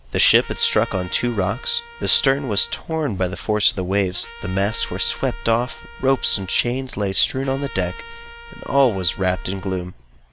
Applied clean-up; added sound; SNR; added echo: none; Trumpet; 19 dB; none.